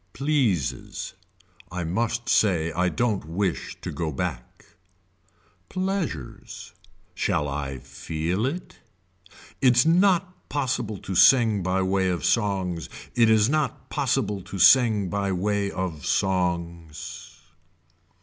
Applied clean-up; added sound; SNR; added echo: none; none; none; none.